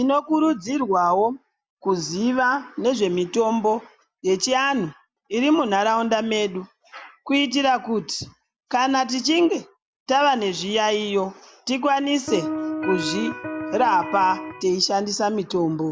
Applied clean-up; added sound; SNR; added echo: none; Electric guitar; 6 dB; none.